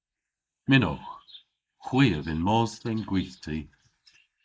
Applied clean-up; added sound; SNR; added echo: neural mask model Resemble Enhance denoiser.